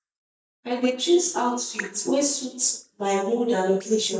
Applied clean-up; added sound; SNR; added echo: neural mask model DeepFilterNet 3.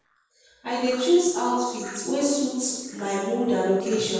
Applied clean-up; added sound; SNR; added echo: neural separator model SepFormer DNS4.